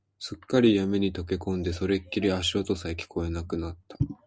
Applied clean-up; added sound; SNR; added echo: none; none; none; none.